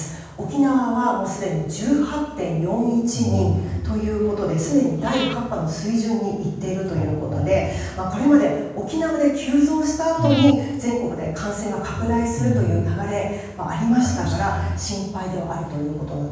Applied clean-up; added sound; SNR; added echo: none; Breathing; 16 dB; reverberation time 1.2 s.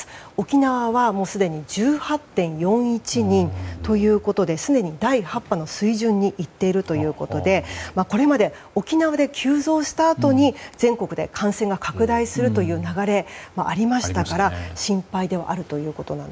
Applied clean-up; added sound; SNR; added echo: none; none; none; none.